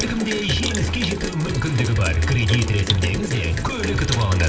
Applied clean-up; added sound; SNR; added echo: none; Rain; 8 dB; reverberation time 0.7 s.